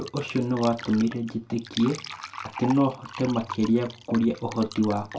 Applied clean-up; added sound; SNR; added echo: none; Fill (with liquid); 14 dB; reverberation time 0.2 s.